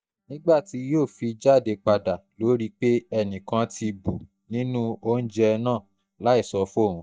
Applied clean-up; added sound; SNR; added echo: neural mask model DeepFilterNet 3.